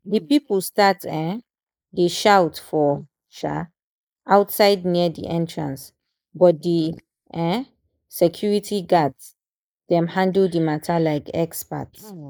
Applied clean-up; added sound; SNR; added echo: neural mask model Resemble Enhance denoiser.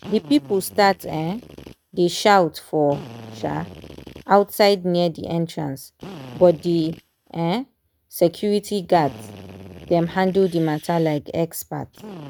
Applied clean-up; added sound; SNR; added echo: neural mask model RNNoise.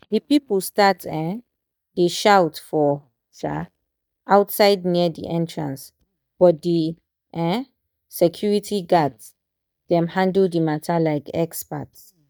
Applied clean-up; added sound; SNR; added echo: neural mask model DeepFilterNet 3.